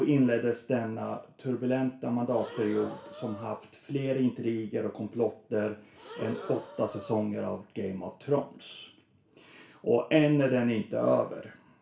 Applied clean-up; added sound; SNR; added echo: none; Breathing; 13 dB; reverberation time 0.3 s.